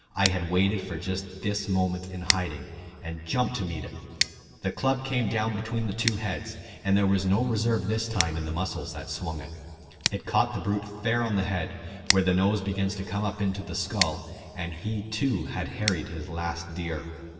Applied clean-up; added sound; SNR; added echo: none; Scissors; 9 dB; reverberation time 2.4 s.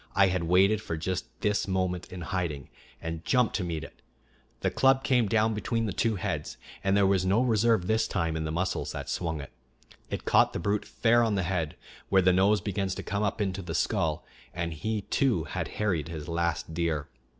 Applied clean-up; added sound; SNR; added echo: none; none; none; none.